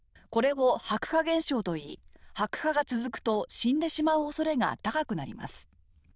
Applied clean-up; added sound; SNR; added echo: neural diffusion model UNIVERSE++.